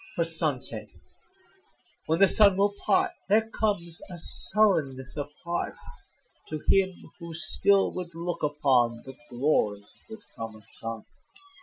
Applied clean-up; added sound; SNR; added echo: classical method Wiener filter.